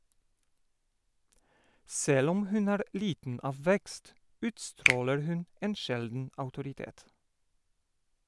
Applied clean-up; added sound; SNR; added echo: none; Finger snapping; 1 dB; none.